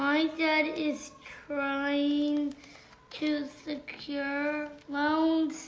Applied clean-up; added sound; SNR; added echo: none; none; none; none.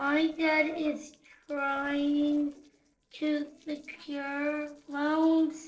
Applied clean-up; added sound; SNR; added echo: neural separator model SepFormer DNS4.